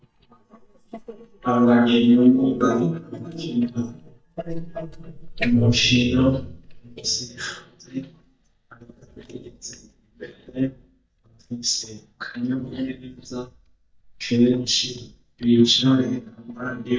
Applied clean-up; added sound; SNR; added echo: neural mask model DeepFilterNet 3.